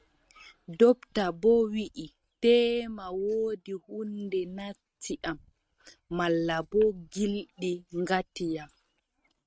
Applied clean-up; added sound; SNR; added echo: neural mask model RNNoise.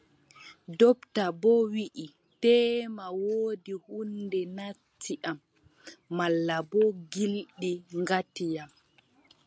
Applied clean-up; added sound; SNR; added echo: none; none; none; none.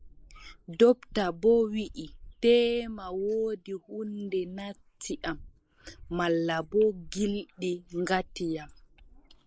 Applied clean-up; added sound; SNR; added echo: neural mask model Resemble Enhance denoiser.